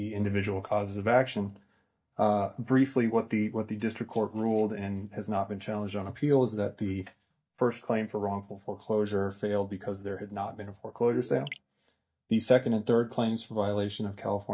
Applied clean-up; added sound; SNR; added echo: neural mask model DeepFilterNet 3.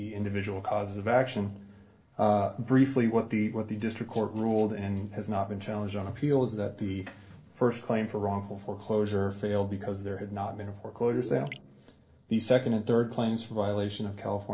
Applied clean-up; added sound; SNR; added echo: neural separator model SepFormer DNS4.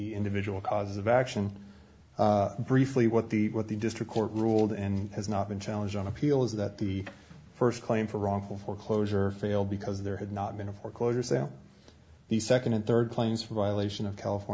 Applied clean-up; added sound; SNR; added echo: none; none; none; none.